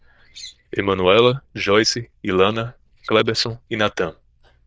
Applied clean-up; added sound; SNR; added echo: neural diffusion model UNIVERSE++.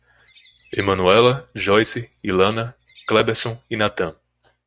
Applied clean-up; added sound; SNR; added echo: neural mask model RNNoise.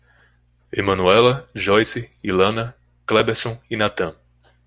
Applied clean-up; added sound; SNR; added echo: none; none; none; none.